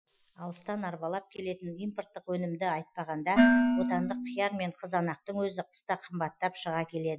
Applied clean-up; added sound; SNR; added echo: classical method Wiener filter.